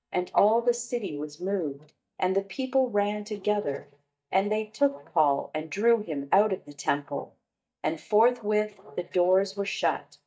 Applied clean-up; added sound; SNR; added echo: neural mask model DeepFilterNet 3.